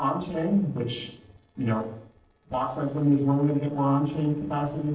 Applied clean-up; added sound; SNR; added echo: neural separator model SepFormer DNS4.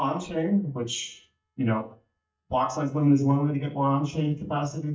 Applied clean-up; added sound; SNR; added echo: neural mask model DeepFilterNet 3.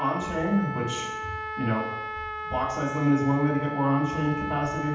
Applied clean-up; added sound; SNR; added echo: none; Trumpet; 7 dB; reverberation time 0.8 s.